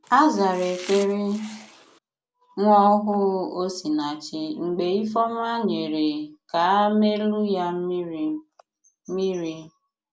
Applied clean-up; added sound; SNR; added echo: none; Domestic sounds, home sounds; 18 dB; none.